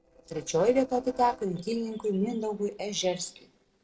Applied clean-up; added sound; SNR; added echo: neural separator model SepFormer DNS4.